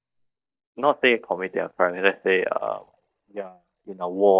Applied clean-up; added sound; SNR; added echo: neural mask model DeepFilterNet 3.